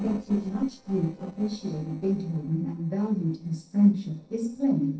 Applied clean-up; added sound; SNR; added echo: neural separator model SepFormer DNS4.